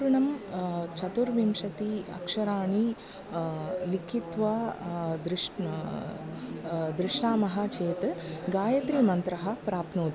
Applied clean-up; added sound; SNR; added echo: none; none; none; none.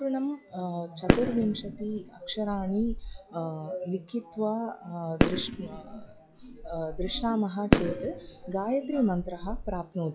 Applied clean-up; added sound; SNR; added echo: classical method log-MMSE.